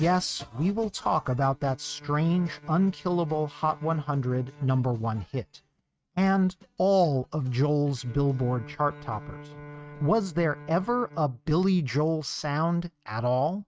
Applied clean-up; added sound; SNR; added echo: neural mask model RNNoise.